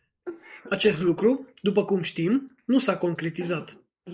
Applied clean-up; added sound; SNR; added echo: neural mask model Resemble Enhance denoiser.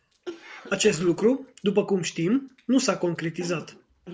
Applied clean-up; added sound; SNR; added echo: none; Cough; 20 dB; none.